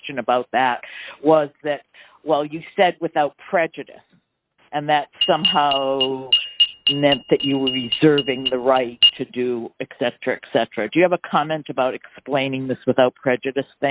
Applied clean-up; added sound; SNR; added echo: neural mask model RNNoise.